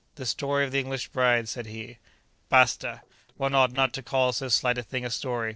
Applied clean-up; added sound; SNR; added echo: neural separator model SepFormer DNS4.